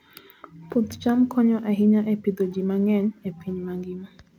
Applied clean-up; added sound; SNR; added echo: none; none; none; none.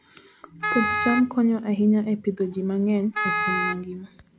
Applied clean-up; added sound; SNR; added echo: none; Wind instrument, woodwind instrument; 3 dB; none.